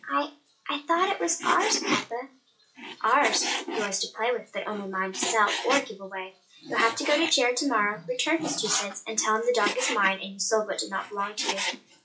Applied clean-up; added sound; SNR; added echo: classical method WPE with log-MMSE.